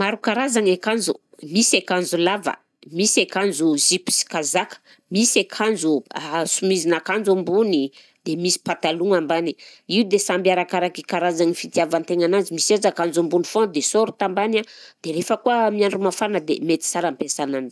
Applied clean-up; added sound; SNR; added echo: none; none; none; none.